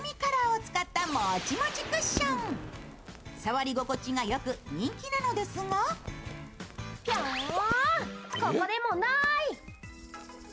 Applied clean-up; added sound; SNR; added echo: none; Crackle; 15 dB; none.